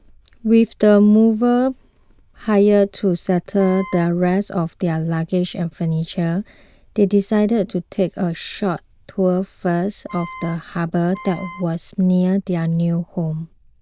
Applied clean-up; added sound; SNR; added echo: neural diffusion model UNIVERSE++.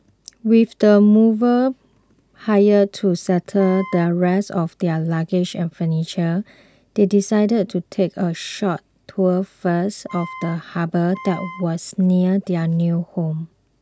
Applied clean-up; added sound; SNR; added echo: none; Wind instrument, woodwind instrument; 17 dB; none.